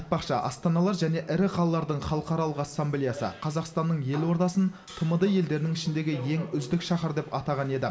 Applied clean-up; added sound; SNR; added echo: none; none; none; reverberation time 0.6 s.